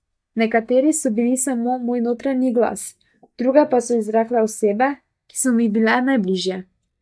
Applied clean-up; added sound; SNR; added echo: neural mask model DeepFilterNet 3.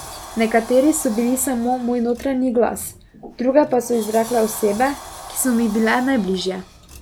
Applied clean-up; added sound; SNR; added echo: none; Sliding door; 17 dB; none.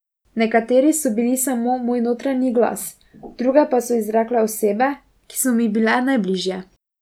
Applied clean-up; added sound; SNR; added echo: none; none; none; none.